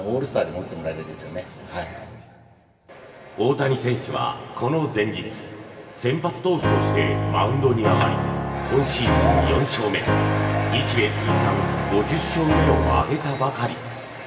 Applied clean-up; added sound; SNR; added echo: none; Piano; -2 dB; reverberation time 2.5 s.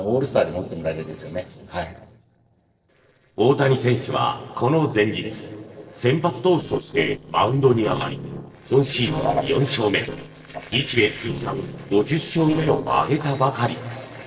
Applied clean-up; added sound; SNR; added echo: neural separator model SepFormer DNS4.